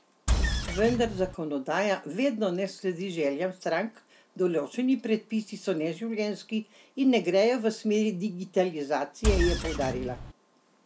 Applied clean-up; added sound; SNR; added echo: none; Engine; 0 dB; none.